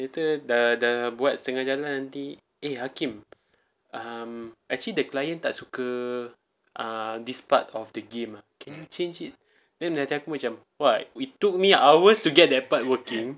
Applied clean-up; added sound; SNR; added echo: none; none; none; none.